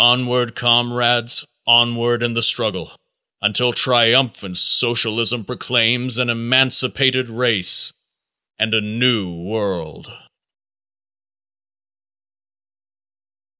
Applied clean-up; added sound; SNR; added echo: none; none; none; none.